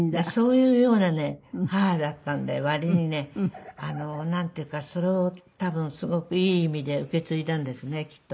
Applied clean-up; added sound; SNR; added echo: neural mask model Resemble Enhance denoiser.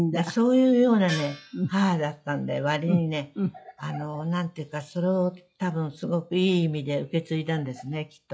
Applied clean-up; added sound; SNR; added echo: classical method log-MMSE.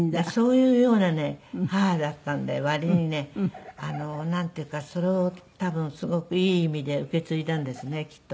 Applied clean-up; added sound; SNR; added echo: none; none; none; none.